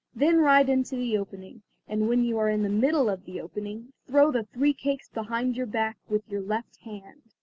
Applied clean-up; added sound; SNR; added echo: none; none; none; none.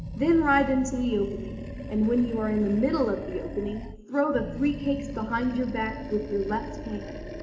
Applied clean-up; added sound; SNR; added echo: none; Animal; 10 dB; reverberation time 0.8 s.